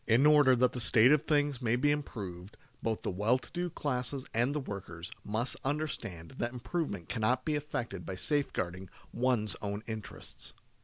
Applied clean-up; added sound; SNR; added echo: none; none; none; none.